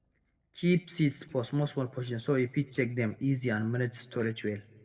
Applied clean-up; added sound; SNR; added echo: neural separator model SepFormer DNS4.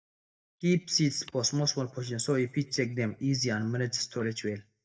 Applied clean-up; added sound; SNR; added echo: neural mask model DeepFilterNet 3.